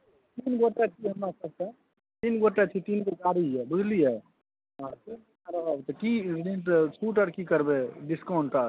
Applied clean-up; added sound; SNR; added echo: none; none; none; none.